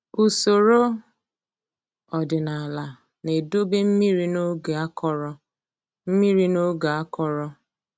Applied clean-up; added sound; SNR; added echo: none; none; none; none.